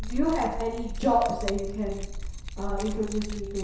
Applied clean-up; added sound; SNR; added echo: none; Keys jangling; 4 dB; reverberation time 0.7 s.